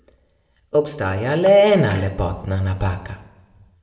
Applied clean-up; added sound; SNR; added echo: none; Dishes, pots, and pans / Chink, clink; 19 dB; reverberation time 0.9 s.